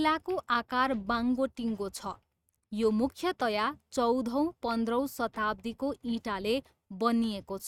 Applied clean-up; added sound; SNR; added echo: neural mask model RNNoise.